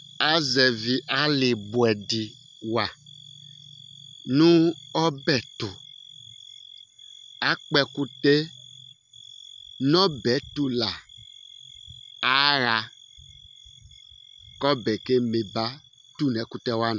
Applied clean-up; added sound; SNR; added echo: none; none; none; none.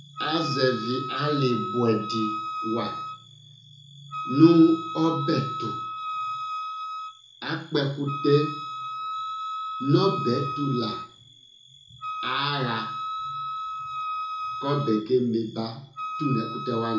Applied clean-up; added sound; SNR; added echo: none; Wind instrument, woodwind instrument; 7 dB; reverberation time 0.6 s.